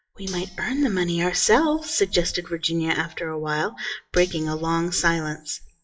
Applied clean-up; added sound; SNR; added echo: classical method WPE with log-MMSE.